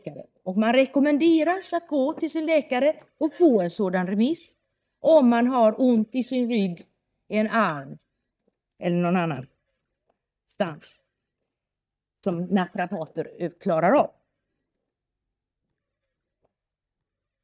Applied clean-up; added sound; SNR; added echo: neural mask model DeepFilterNet 3.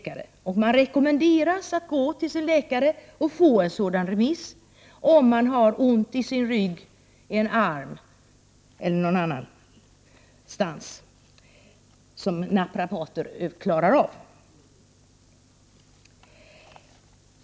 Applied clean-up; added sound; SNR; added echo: none; none; none; none.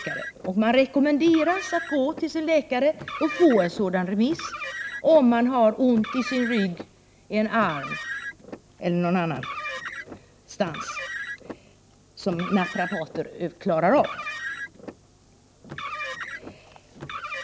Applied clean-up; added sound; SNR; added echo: none; Car; 12 dB; none.